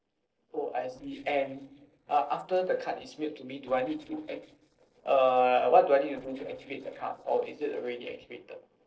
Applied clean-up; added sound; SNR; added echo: neural separator model SepFormer DNS4.